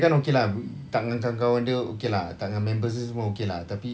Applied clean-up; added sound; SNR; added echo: none; none; none; none.